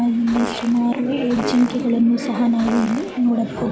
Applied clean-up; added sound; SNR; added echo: none; Fart; 13 dB; none.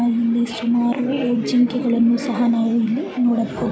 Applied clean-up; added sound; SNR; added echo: none; none; none; none.